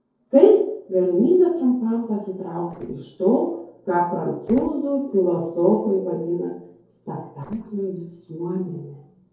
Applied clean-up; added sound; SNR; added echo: neural separator model SepFormer DNS4.